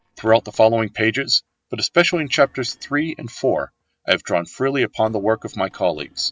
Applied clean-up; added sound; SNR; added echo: neural separator model SepFormer DNS4.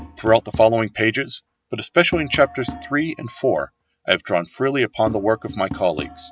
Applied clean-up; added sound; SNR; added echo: none; Tap; 16 dB; none.